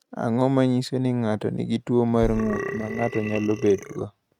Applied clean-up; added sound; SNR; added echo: neural mask model RNNoise.